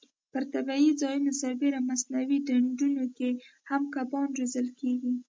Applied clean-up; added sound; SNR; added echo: none; none; none; none.